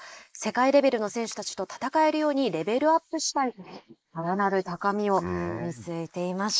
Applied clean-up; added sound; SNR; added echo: neural mask model Resemble Enhance denoiser.